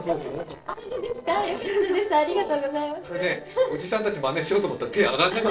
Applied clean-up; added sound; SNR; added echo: neural separator model SepFormer DNS4.